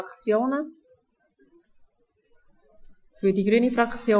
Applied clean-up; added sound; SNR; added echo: classical method Wiener filter.